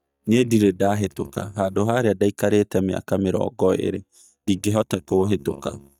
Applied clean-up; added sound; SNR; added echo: neural mask model DeepFilterNet 3.